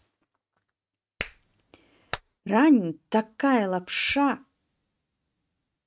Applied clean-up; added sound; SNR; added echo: neural mask model RNNoise.